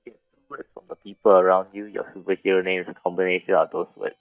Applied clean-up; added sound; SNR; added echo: neural mask model DeepFilterNet 3.